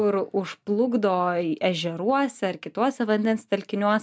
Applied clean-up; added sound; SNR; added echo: none; none; none; none.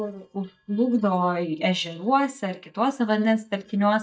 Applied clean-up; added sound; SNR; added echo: neural mask model DeepFilterNet 3.